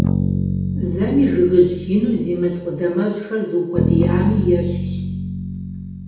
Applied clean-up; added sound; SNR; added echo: none; Bass guitar; 2 dB; reverberation time 0.8 s.